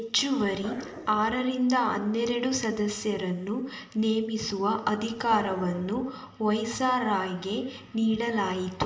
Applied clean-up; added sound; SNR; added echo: none; Growling; 15 dB; reverberation time 0.9 s.